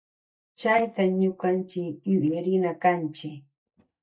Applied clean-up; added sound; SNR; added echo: neural mask model DeepFilterNet 3.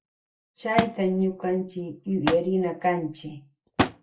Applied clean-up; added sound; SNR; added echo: none; Thump, thud; 6 dB; reverberation time 0.2 s.